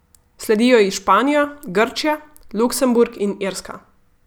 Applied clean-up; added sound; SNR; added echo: none; none; none; none.